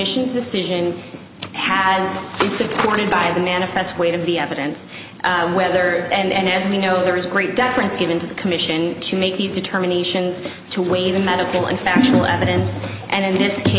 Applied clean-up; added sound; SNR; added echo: none; none; none; none.